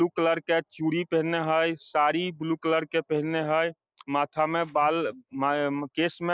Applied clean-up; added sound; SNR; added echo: neural mask model Resemble Enhance denoiser.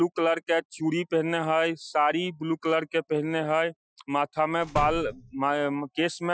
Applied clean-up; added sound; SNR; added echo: classical method Wiener filter.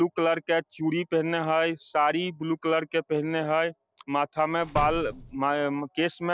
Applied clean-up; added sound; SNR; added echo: none; Slam; 10 dB; none.